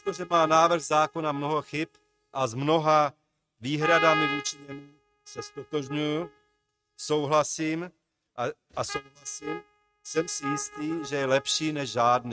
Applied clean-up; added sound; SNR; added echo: neural mask model RNNoise.